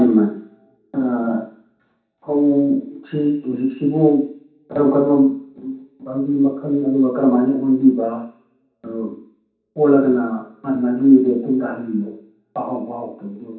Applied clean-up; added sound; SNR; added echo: none; none; none; reverberation time 0.7 s.